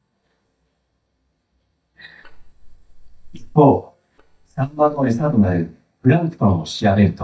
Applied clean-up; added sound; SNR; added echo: neural mask model DeepFilterNet 3.